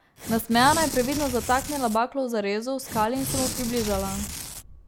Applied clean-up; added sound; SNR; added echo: none; Tearing; 7 dB; none.